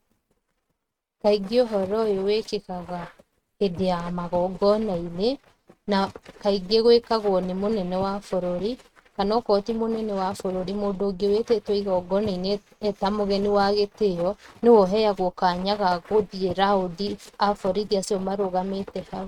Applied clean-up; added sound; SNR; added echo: neural mask model RNNoise.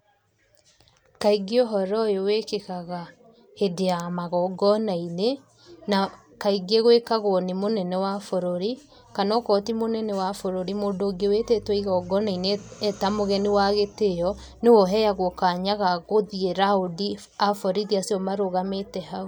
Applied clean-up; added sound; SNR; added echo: none; none; none; none.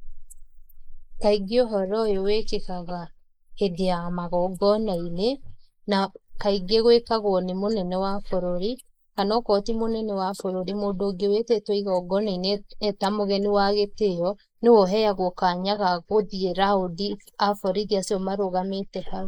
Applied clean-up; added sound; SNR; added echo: neural mask model Resemble Enhance denoiser.